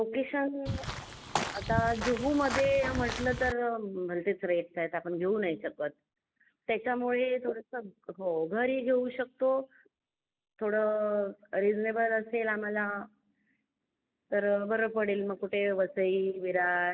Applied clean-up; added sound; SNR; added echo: none; Walk, footsteps / Bird vocalization, bird call, bird song; 4 dB; none.